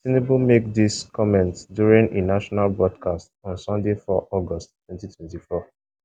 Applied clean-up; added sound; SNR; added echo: none; none; none; none.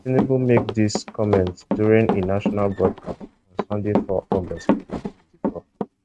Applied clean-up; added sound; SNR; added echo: neural mask model RNNoise.